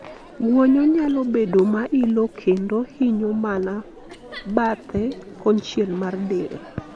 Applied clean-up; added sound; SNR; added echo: none; Crowd; 18 dB; none.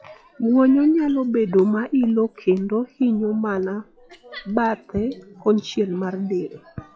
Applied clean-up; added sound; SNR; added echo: classical method log-MMSE.